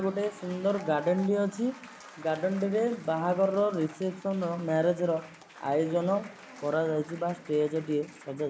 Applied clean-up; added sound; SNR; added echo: none; Applause / Crowd / Cheering; 20 dB; none.